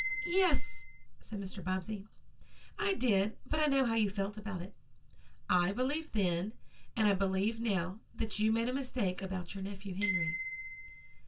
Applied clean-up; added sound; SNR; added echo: none; Bicycle bell; -1 dB; reverberation time 0.1 s.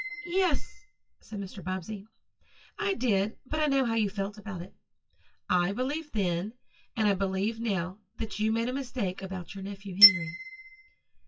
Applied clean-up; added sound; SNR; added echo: classical method WPE with log-MMSE.